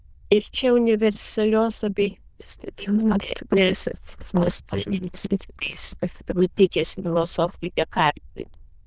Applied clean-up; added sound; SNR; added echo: neural diffusion model UNIVERSE++.